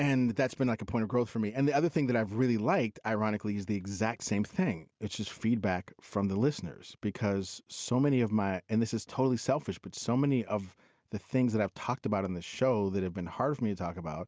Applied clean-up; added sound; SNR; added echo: none; none; none; none.